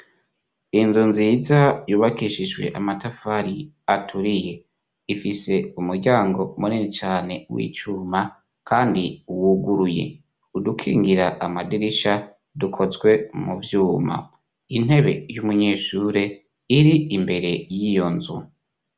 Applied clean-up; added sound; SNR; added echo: none; none; none; none.